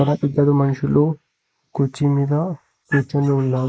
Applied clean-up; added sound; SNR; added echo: neural mask model Resemble Enhance denoiser.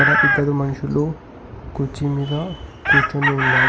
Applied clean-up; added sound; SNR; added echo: none; Chicken, rooster; -1 dB; none.